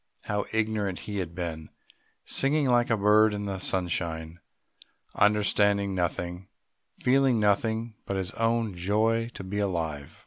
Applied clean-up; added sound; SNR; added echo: none; none; none; none.